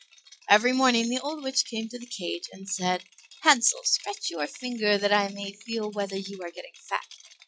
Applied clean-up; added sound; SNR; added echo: classical method log-MMSE.